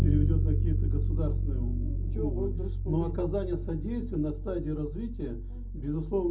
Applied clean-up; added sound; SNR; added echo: none; Bass guitar; -4 dB; reverberation time 0.4 s.